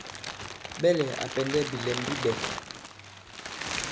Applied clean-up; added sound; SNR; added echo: none; Crumpling, crinkling; 5 dB; none.